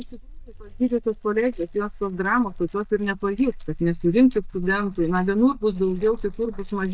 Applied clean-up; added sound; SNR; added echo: neural mask model DeepFilterNet 3.